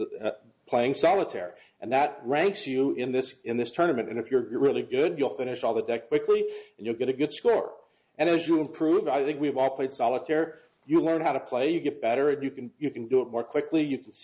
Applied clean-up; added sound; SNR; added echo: none; none; none; none.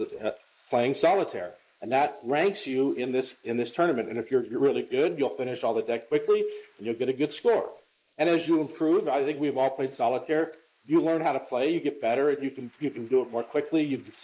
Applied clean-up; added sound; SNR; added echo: neural mask model Resemble Enhance denoiser.